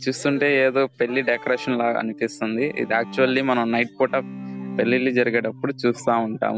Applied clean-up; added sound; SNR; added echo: none; Bowed string instrument; 15 dB; none.